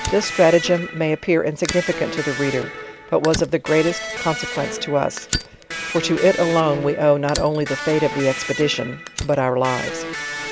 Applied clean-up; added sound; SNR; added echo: none; Electric guitar + Fire; 8 dB; none.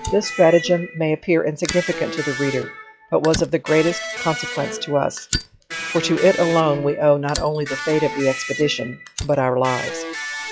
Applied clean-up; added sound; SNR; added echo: classical method log-MMSE.